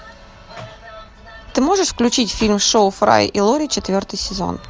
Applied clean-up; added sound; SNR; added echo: none; none; none; none.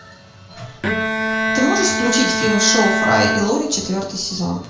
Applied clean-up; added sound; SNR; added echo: none; Bowed string instrument; 0 dB; reverberation time 0.5 s.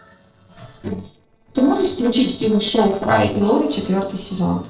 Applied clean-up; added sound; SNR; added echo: neural separator model SepFormer DNS4.